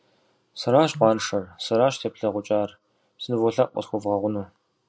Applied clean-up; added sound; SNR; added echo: none; none; none; none.